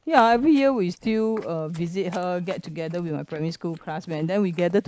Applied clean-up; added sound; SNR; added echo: neural mask model Resemble Enhance denoiser.